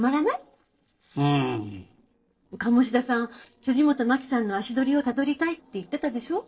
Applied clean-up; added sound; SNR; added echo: neural separator model SepFormer DNS4.